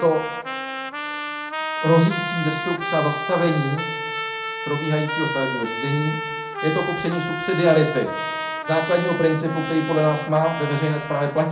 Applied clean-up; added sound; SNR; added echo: none; Trumpet; 6 dB; reverberation time 0.4 s.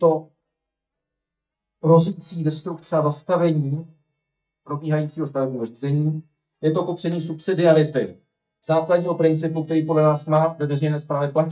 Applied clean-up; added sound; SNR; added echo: neural mask model DeepFilterNet 3.